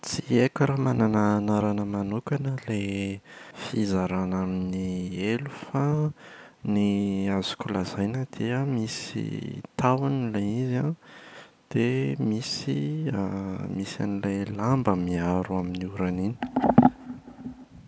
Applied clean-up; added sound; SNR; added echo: none; none; none; none.